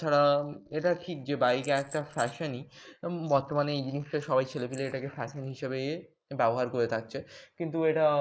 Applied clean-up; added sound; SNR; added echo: neural mask model Resemble Enhance denoiser.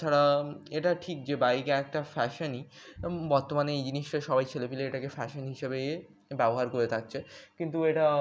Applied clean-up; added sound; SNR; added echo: none; none; none; none.